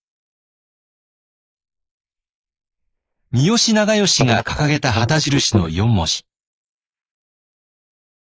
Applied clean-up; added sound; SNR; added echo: neural mask model Resemble Enhance denoiser.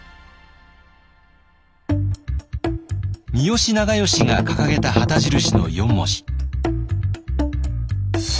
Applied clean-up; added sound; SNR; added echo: none; Strum; -2 dB; none.